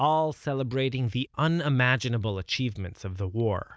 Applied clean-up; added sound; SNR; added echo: none; none; none; none.